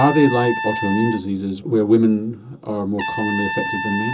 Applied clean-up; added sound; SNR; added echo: none; Trumpet; 8 dB; reverberation time 0.2 s.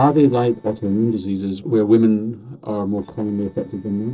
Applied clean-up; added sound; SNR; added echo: neural separator model SepFormer DNS4.